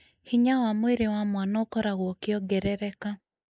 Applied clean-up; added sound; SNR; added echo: neural mask model Resemble Enhance denoiser.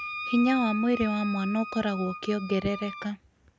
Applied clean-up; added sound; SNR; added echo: none; Wind instrument, woodwind instrument; 10 dB; none.